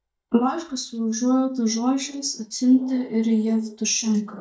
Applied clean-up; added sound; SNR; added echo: neural mask model DeepFilterNet 3.